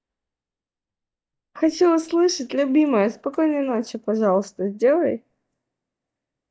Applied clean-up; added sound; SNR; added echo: neural mask model DeepFilterNet 3.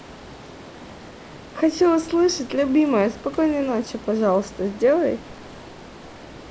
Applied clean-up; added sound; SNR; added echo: none; Stream; 18 dB; none.